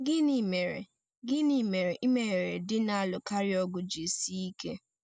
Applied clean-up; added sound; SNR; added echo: none; none; none; none.